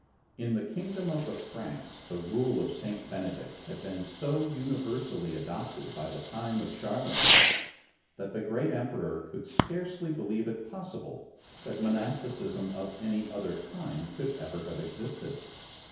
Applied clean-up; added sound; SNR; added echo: none; Fireworks; -1 dB; reverberation time 1.0 s.